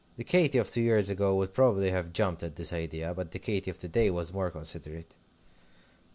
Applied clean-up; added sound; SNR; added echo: none; none; none; none.